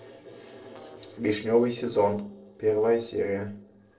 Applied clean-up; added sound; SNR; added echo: neural separator model SepFormer DNS4.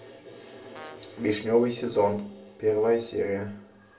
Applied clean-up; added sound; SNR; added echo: none; Brass instrument; 19 dB; reverberation time 0.4 s.